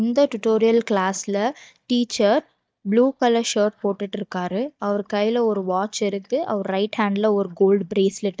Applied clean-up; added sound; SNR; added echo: neural mask model DeepFilterNet 3.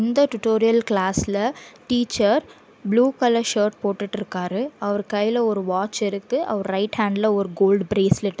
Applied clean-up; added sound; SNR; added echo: none; none; none; none.